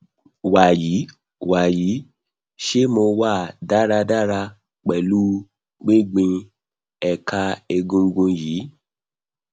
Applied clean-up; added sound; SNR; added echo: none; none; none; none.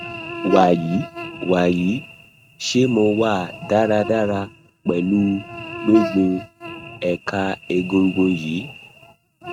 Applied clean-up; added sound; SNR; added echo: neural mask model RNNoise.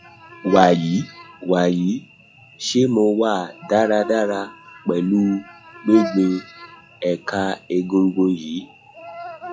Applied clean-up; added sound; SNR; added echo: classical method log-MMSE.